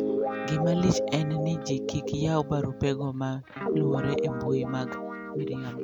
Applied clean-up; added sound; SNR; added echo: none; Guitar; 2 dB; none.